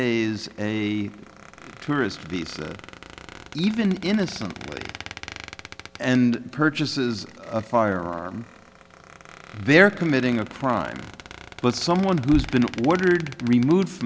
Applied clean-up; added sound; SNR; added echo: none; Squeak; 18 dB; none.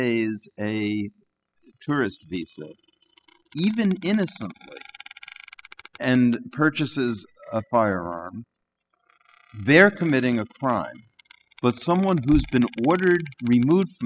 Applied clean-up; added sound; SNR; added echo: classical method spectral subtraction.